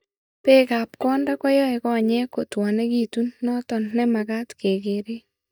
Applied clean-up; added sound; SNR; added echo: neural mask model DeepFilterNet 3.